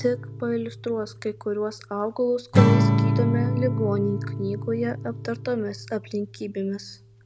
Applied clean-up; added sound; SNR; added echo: none; Acoustic guitar / Strum; -2 dB; none.